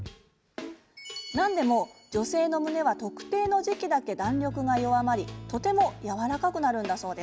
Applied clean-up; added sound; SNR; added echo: none; none; none; none.